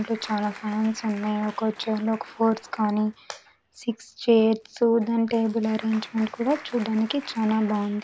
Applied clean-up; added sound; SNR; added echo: none; Applause; 20 dB; none.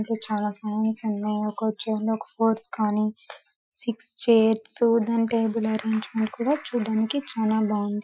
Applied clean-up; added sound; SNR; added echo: classical method Wiener filter.